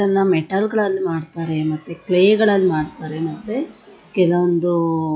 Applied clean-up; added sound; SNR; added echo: classical method log-MMSE.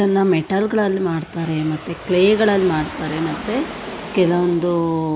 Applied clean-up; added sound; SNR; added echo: none; Aircraft; 14 dB; none.